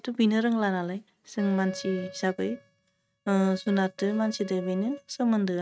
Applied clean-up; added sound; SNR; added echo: neural mask model RNNoise.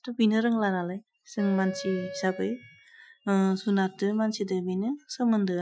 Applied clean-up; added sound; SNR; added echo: classical method Wiener filter.